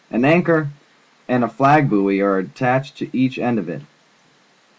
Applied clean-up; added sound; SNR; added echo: none; none; none; none.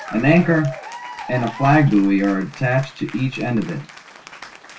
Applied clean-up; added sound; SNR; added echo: none; Applause / Cheering; 16 dB; reverberation time 0.2 s.